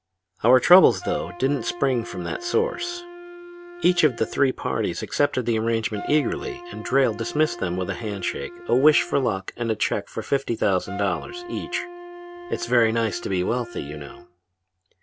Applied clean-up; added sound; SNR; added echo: none; Wind instrument, woodwind instrument; 15 dB; none.